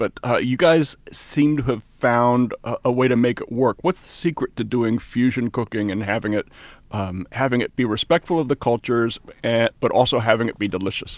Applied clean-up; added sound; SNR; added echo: none; none; none; none.